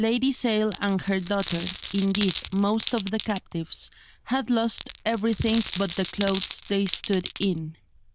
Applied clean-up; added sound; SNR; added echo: neural diffusion model UNIVERSE++.